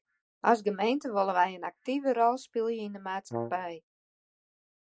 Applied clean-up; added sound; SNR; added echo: neural mask model Resemble Enhance denoiser.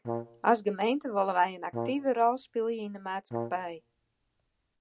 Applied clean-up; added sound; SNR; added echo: none; Brass instrument; 11 dB; none.